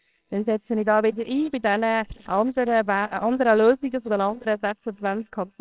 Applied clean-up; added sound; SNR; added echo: neural separator model SepFormer WHAMR!.